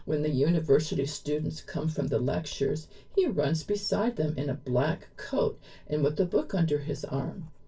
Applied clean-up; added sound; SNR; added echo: none; Writing; 17 dB; reverberation time 0.2 s.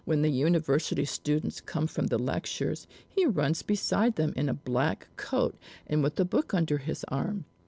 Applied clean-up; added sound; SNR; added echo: none; none; none; none.